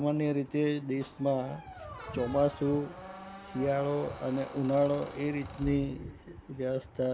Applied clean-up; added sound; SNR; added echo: none; Squeak; 15 dB; none.